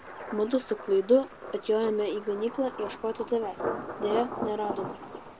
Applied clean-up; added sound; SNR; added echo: none; Thunder; 9 dB; none.